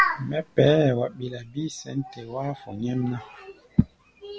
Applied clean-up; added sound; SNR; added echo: none; none; none; none.